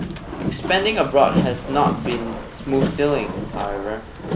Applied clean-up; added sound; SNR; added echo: none; Boat, Water vehicle; 4 dB; none.